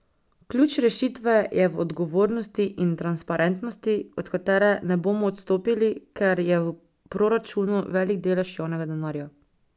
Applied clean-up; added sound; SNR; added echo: none; none; none; none.